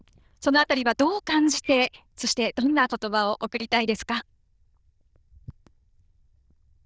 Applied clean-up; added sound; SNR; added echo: neural diffusion model UNIVERSE++.